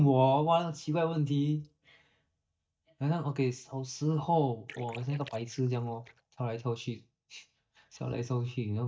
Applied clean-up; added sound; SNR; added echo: neural mask model DeepFilterNet 3.